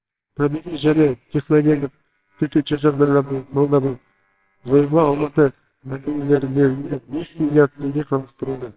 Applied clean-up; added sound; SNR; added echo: neural separator model SepFormer WHAMR!.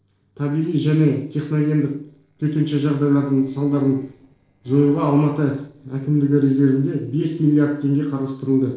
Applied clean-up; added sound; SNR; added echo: neural separator model SepFormer DNS4.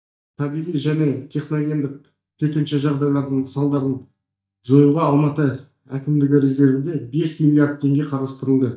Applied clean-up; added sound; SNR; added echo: neural mask model DeepFilterNet 3.